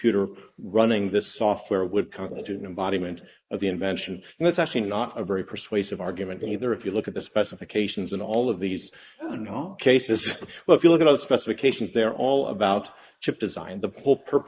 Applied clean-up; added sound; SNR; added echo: neural mask model Resemble Enhance denoiser.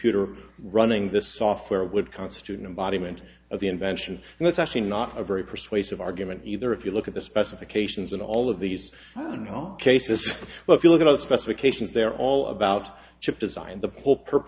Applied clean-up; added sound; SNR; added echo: none; none; none; none.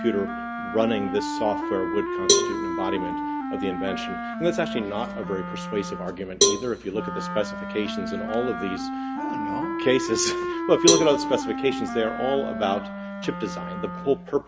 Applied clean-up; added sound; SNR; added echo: none; Cowbell + Wind instrument, woodwind instrument; 1 dB; none.